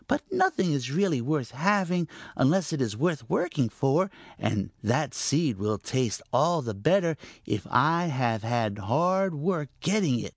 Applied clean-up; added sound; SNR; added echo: none; none; none; none.